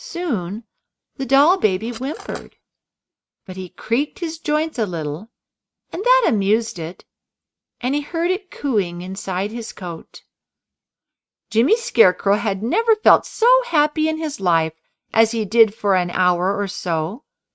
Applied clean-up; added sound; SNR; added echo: neural mask model RNNoise.